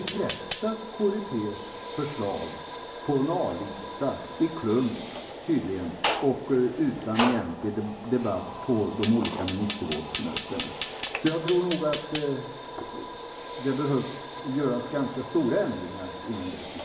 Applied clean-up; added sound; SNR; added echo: none; Fire; 5 dB; reverberation time 1.1 s.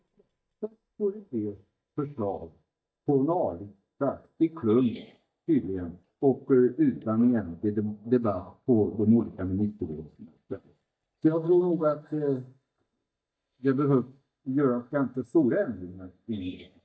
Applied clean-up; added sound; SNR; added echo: neural mask model DeepFilterNet 3.